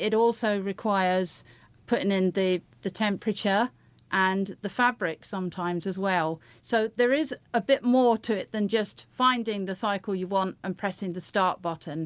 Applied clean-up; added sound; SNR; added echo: none; none; none; none.